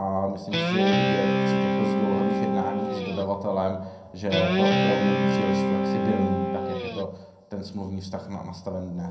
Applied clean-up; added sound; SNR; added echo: none; Guitar; -5 dB; reverberation time 0.5 s.